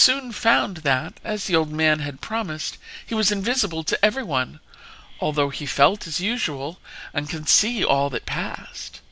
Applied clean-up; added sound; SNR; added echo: none; none; none; none.